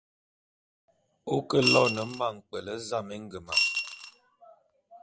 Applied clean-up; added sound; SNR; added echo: none; Coin (dropping) / Glass; -1 dB; none.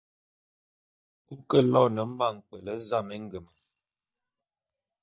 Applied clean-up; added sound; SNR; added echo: neural mask model DeepFilterNet 3.